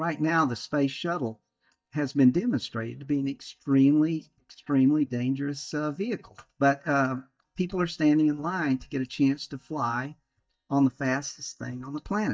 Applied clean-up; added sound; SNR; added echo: neural mask model DeepFilterNet 3.